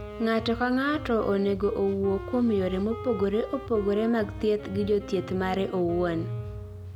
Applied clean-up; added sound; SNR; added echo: none; Wind instrument, woodwind instrument; 15 dB; none.